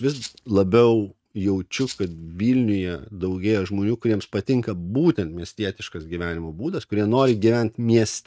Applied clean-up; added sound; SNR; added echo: neural mask model RNNoise.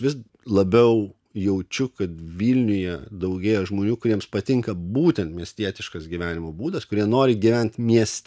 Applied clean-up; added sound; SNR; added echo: none; none; none; none.